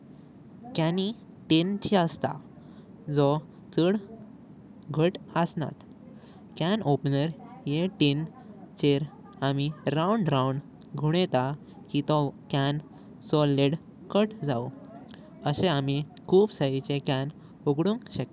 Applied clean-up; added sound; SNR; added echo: none; none; none; none.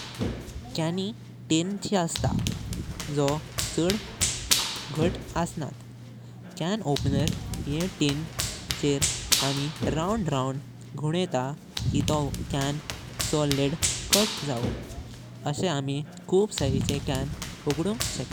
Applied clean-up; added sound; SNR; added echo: none; Run; 2 dB; none.